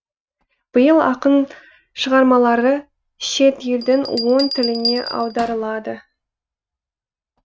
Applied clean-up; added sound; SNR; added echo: neural mask model RNNoise.